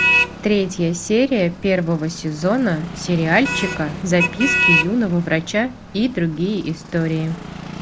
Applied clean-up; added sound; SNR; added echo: none; Motor vehicle (road); 4 dB; none.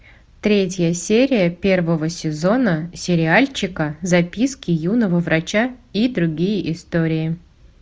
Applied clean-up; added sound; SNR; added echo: none; none; none; none.